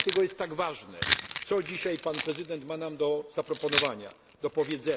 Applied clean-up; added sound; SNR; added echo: none; Keys jangling; 5 dB; none.